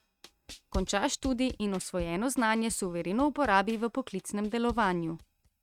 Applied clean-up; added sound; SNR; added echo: neural mask model RNNoise.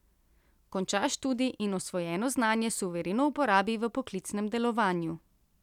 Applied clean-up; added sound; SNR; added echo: none; none; none; none.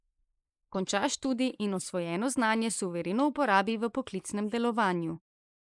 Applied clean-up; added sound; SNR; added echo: neural mask model Resemble Enhance denoiser.